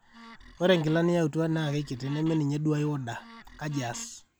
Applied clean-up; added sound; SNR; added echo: none; Wood; 20 dB; none.